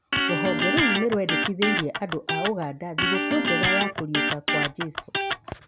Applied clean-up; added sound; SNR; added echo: none; Electric guitar; -3 dB; none.